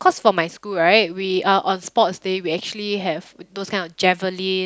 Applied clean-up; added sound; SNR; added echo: none; none; none; none.